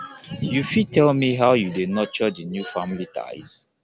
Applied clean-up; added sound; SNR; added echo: none; none; none; none.